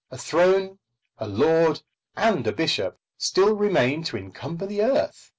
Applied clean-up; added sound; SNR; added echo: none; none; none; none.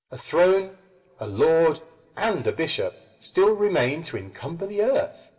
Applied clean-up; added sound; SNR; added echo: none; none; none; reverberation time 1.0 s.